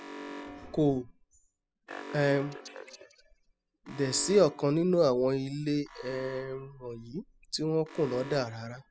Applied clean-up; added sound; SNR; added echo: classical method spectral subtraction.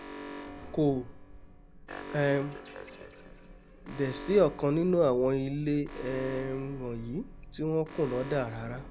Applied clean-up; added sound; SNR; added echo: none; Alarm + Sliding door; 13 dB; none.